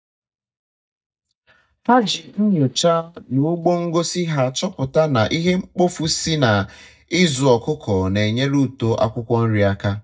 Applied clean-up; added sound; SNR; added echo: neural mask model DeepFilterNet 3.